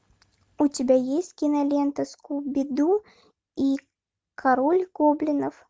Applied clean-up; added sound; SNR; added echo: none; none; none; none.